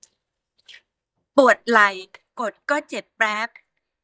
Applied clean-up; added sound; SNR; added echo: neural mask model DeepFilterNet 3.